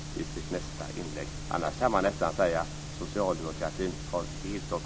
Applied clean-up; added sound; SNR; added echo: none; none; none; none.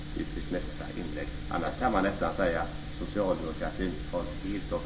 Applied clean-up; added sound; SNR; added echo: none; none; none; reverberation time 0.6 s.